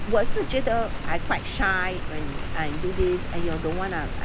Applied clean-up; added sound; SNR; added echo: none; Rain; -2 dB; none.